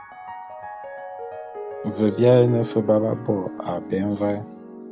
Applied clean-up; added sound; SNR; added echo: none; Piano; 12 dB; none.